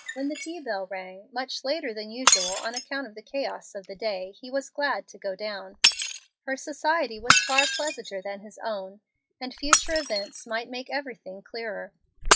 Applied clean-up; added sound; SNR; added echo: classical method log-MMSE.